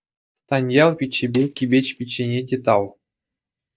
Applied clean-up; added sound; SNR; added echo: neural mask model DeepFilterNet 3.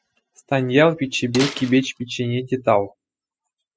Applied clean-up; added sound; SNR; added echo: classical method spectral subtraction.